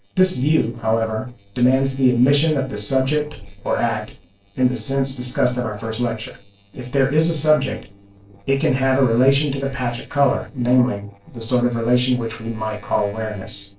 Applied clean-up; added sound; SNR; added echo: neural separator model SepFormer DNS4.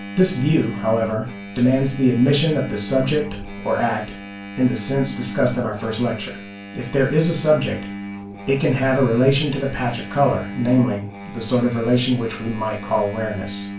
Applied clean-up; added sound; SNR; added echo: none; Engine; 12 dB; reverberation time 0.3 s.